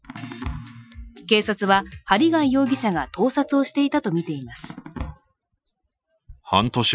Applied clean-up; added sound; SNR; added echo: classical method Wiener filter.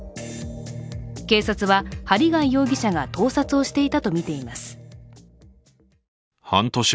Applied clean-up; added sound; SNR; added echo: none; none; none; none.